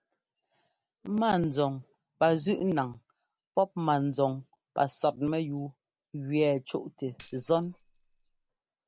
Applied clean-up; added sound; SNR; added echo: none; Tambourine; 10 dB; none.